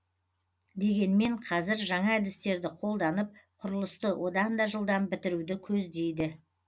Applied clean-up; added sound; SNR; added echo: none; none; none; none.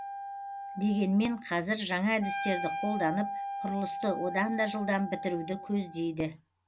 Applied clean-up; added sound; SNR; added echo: none; Wind instrument, woodwind instrument; 7 dB; none.